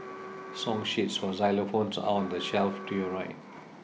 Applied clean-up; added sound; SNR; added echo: none; Alarm; 14 dB; none.